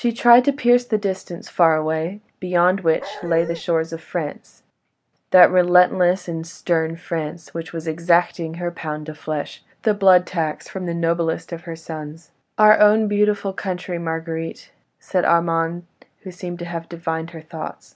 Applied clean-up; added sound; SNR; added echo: none; Dog; 11 dB; none.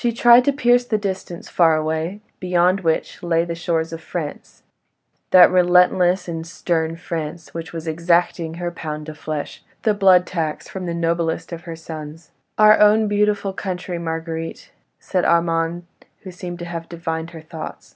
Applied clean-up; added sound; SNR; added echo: none; none; none; none.